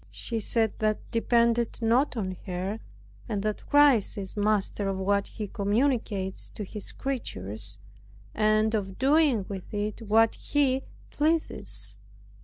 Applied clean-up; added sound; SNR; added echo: none; none; none; none.